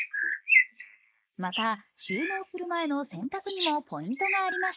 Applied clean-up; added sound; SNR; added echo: neural mask model Resemble Enhance denoiser.